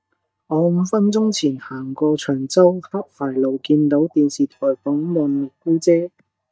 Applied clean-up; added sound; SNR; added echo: neural mask model DeepFilterNet 3.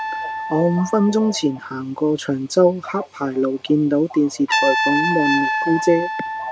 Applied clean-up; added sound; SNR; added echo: none; Trumpet; 5 dB; none.